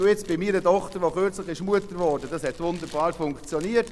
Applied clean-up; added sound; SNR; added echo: none; Fire; 18 dB; none.